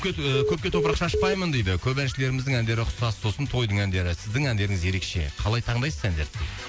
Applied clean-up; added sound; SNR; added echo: none; Telephone; 3 dB; none.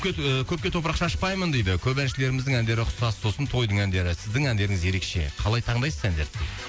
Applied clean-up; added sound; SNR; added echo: none; none; none; none.